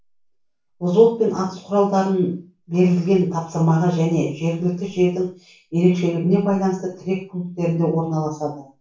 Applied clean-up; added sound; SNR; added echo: none; none; none; reverberation time 0.3 s.